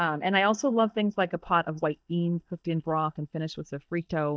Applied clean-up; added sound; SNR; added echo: neural mask model DeepFilterNet 3.